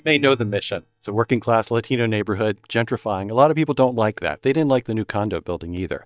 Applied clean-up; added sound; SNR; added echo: neural mask model DeepFilterNet 3.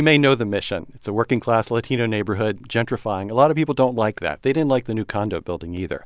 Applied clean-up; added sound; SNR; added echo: none; none; none; none.